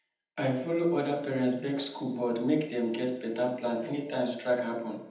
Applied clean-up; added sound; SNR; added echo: none; none; none; reverberation time 1.0 s.